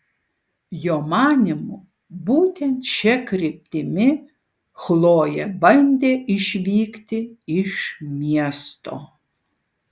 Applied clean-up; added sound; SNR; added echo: none; none; none; none.